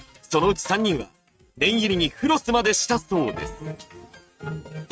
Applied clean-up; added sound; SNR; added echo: neural mask model RNNoise.